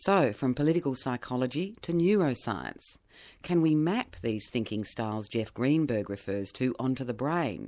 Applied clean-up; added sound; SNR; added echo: none; none; none; none.